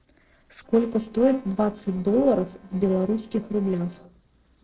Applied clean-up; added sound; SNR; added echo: neural separator model SepFormer DNS4.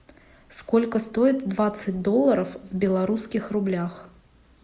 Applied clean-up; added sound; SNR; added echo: none; none; none; none.